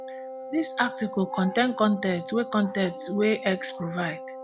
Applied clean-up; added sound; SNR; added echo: none; Wind instrument, woodwind instrument; 12 dB; none.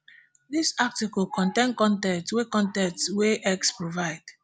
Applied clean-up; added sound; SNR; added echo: none; none; none; none.